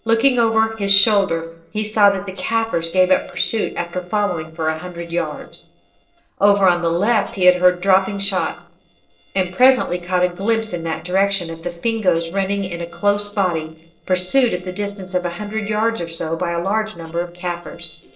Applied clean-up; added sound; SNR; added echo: neural separator model SepFormer DNS4.